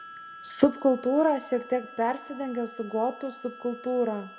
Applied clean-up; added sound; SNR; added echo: none; Harmonica; 18 dB; reverberation time 1.2 s.